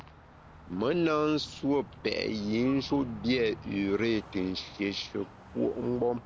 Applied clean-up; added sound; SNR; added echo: none; Car passing by; 18 dB; none.